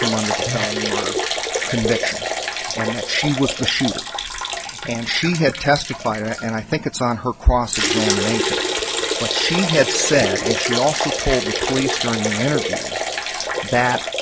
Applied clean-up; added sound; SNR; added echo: none; Liquid; 2 dB; none.